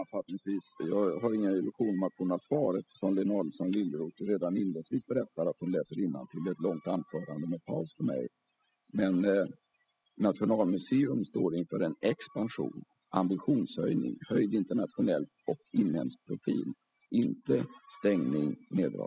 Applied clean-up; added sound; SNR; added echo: classical method spectral subtraction.